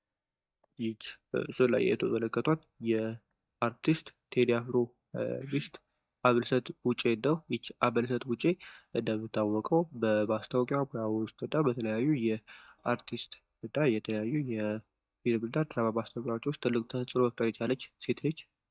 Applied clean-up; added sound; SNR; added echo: neural mask model DeepFilterNet 3.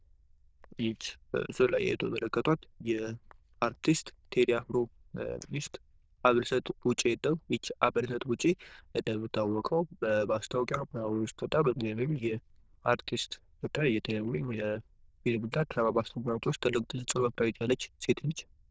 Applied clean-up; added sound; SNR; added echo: neural diffusion model UNIVERSE++.